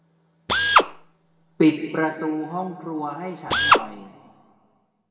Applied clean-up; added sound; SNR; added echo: none; Drill; -2 dB; reverberation time 1.9 s.